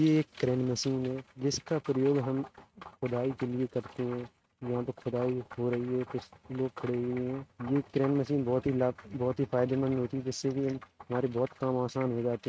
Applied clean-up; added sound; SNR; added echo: neural mask model RNNoise.